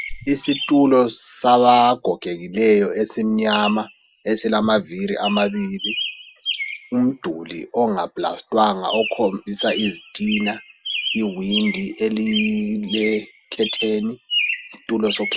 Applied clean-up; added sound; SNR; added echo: none; Chirp, tweet; 10 dB; none.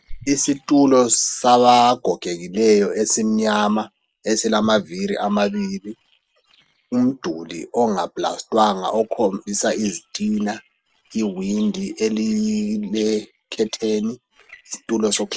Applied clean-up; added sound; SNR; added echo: neural separator model SepFormer DNS4.